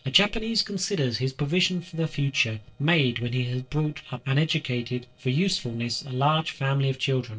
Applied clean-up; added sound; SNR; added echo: neural separator model SepFormer DNS4.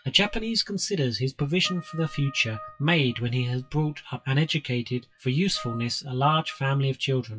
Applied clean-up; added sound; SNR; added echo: classical method WPE with log-MMSE.